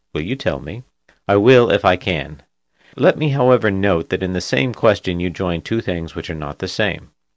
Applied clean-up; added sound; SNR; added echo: none; none; none; none.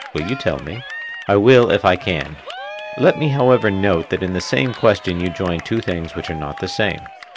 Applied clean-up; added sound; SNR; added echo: none; Cheering; 15 dB; none.